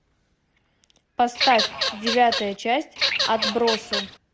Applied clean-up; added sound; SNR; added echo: none; Bird vocalization, bird call, bird song / Fowl; 1 dB; none.